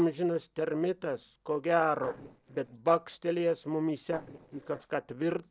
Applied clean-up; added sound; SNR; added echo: neural separator model SepFormer DNS4.